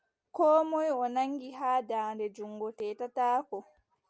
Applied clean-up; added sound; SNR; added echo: none; none; none; none.